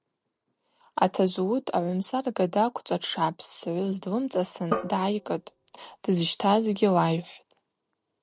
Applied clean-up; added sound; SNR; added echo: neural separator model SepFormer DNS4.